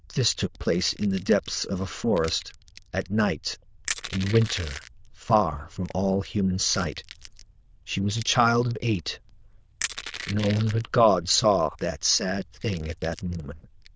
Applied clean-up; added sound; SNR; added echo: neural diffusion model UNIVERSE++.